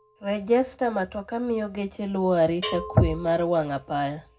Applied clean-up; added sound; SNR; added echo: none; Bell; 17 dB; reverberation time 0.3 s.